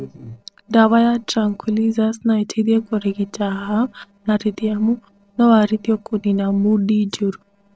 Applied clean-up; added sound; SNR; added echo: neural separator model SepFormer DNS4.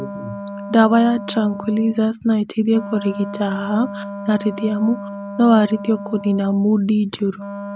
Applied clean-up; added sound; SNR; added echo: none; Wind instrument, woodwind instrument; 12 dB; none.